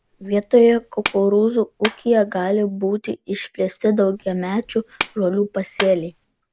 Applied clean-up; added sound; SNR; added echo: none; Clapping; 14 dB; none.